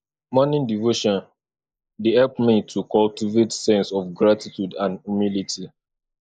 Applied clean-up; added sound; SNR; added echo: neural mask model Resemble Enhance denoiser.